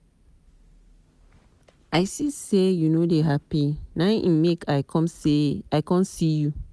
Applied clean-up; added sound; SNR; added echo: none; none; none; none.